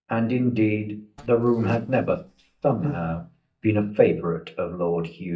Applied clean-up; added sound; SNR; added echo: neural mask model DeepFilterNet 3.